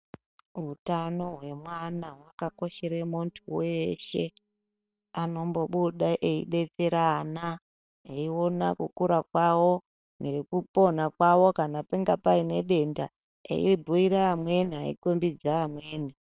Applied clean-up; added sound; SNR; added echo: neural separator model SepFormer WHAM!.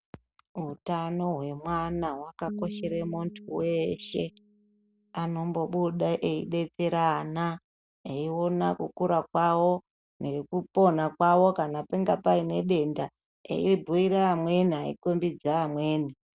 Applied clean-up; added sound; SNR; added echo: none; Piano; 16 dB; none.